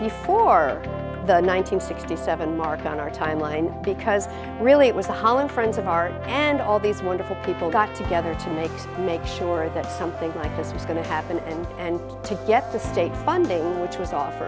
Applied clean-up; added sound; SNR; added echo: none; Trumpet; 19 dB; none.